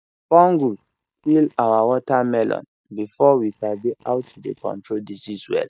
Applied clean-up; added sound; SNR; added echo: neural mask model DeepFilterNet 3.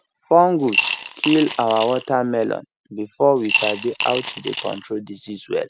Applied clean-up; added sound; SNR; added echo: none; Coin (dropping) / Glass; 5 dB; none.